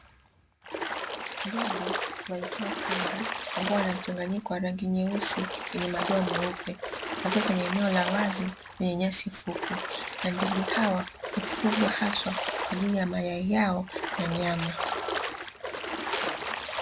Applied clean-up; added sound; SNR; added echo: none; Splash, splatter; 3 dB; none.